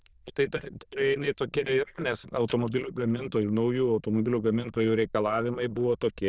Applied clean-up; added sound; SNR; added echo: neural diffusion model UNIVERSE++.